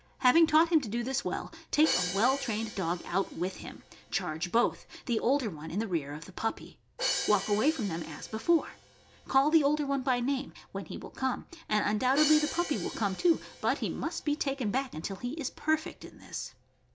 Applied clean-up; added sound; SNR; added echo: none; Crash cymbal; 12 dB; none.